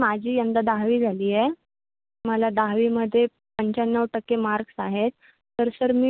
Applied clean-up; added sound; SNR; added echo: none; none; none; none.